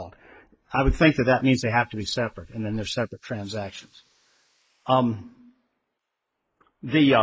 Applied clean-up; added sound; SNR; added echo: neural mask model Resemble Enhance denoiser.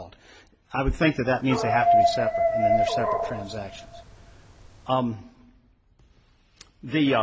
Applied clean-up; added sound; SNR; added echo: none; Dog; -4 dB; none.